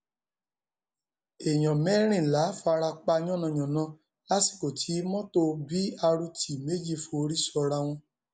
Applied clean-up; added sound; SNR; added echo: none; none; none; none.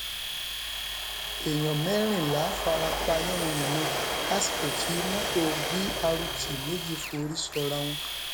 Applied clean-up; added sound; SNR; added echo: none; Domestic sounds, home sounds + Train; 0 dB; none.